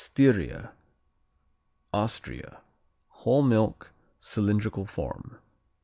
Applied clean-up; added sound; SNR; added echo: none; none; none; none.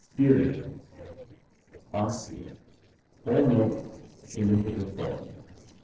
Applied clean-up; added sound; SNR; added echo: neural separator model SepFormer DNS4.